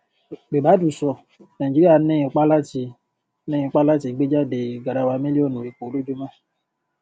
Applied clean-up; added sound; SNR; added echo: none; none; none; none.